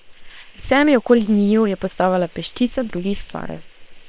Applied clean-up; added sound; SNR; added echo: neural separator model SepFormer WHAM!.